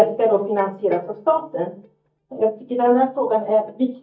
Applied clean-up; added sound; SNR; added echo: neural mask model DeepFilterNet 3.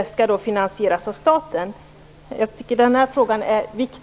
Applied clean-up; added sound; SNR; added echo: none; none; none; none.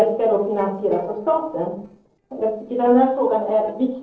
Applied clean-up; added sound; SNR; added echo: neural separator model SepFormer DNS4.